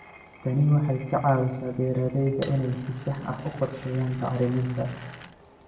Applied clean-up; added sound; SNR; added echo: none; Glass; 20 dB; reverberation time 0.8 s.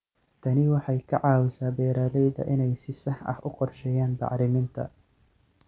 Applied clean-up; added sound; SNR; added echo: none; none; none; none.